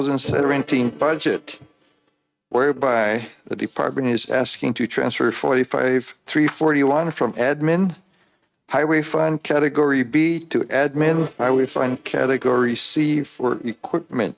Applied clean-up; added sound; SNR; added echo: neural mask model RNNoise.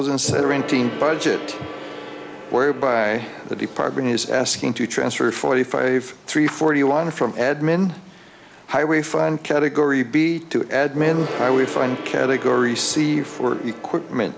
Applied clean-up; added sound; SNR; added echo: none; Gong; 13 dB; none.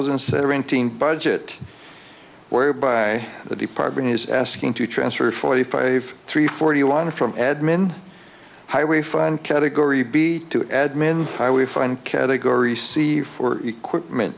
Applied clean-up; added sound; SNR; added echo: none; none; none; none.